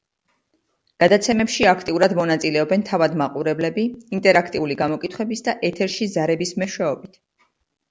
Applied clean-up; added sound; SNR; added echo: none; none; none; none.